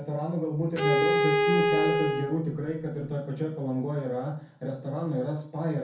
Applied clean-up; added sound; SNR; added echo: none; Bowed string instrument; -4 dB; reverberation time 0.6 s.